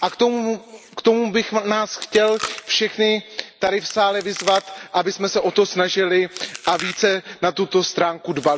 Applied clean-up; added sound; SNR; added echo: none; Chewing, mastication; 17 dB; none.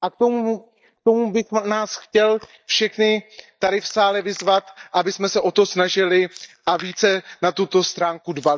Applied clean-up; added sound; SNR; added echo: neural mask model DeepFilterNet 3.